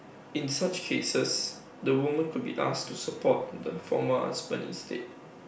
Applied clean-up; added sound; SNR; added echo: none; none; none; reverberation time 0.3 s.